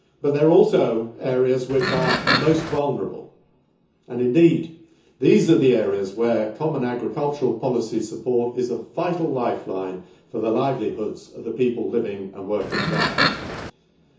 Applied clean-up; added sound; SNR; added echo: none; Livestock, farm animals, working animals; 1 dB; reverberation time 0.6 s.